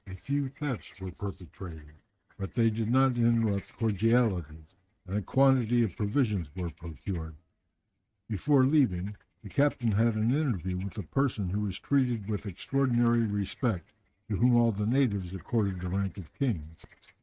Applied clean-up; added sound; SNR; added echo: neural mask model RNNoise.